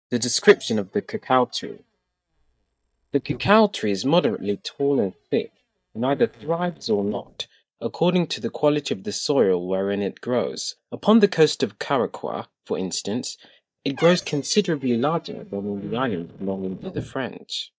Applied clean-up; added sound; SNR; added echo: neural mask model DeepFilterNet 3.